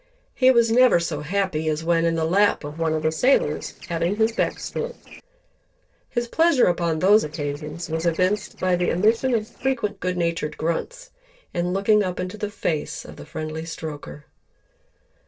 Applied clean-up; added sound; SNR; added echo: neural separator model SepFormer DNS4.